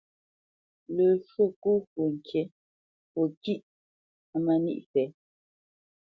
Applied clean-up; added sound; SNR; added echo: none; none; none; none.